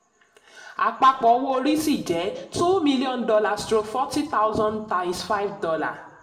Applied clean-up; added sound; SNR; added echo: none; none; none; reverberation time 0.6 s.